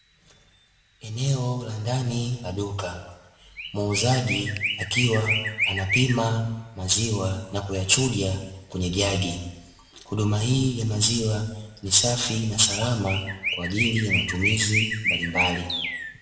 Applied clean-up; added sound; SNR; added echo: none; Chirp, tweet; 6 dB; reverberation time 1.0 s.